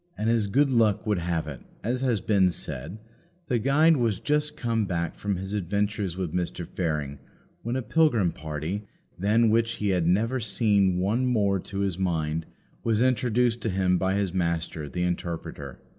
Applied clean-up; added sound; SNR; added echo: none; none; none; none.